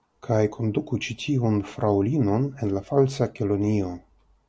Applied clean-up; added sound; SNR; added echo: none; none; none; none.